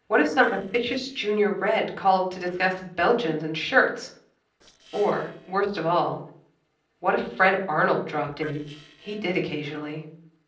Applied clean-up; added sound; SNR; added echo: neural separator model SepFormer DNS4.